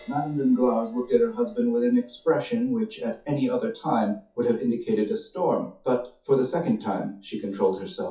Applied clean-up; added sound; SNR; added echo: classical method WPE with log-MMSE.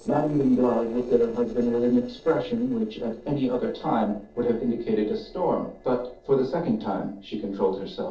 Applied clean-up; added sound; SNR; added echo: neural separator model SepFormer DNS4.